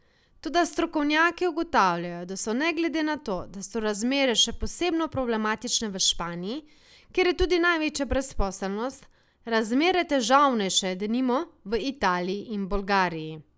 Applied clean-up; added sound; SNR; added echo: none; none; none; none.